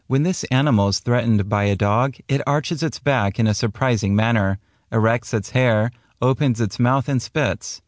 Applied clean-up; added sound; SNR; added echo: none; none; none; none.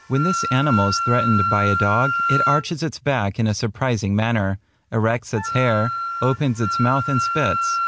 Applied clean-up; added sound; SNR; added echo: none; Wind instrument, woodwind instrument; 3 dB; none.